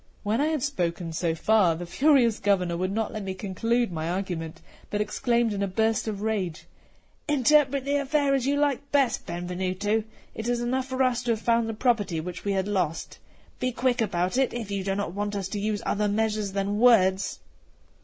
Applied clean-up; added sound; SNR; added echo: none; none; none; none.